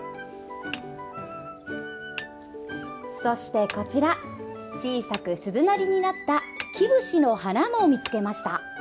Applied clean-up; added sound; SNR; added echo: none; Hammer; 19 dB; none.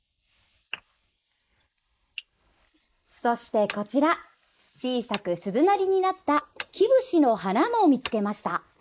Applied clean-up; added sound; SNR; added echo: neural mask model Resemble Enhance denoiser.